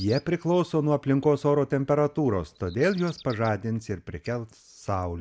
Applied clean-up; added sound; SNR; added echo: none; none; none; none.